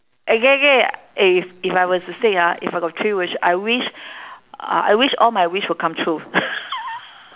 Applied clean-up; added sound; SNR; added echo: none; none; none; none.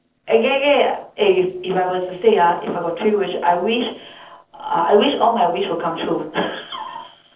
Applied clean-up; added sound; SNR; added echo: neural separator model SepFormer DNS4.